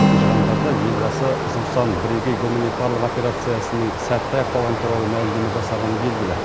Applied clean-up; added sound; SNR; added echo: none; Stream + Acoustic guitar; -1 dB; none.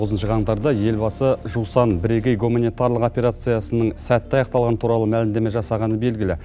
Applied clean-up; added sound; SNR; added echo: none; none; none; none.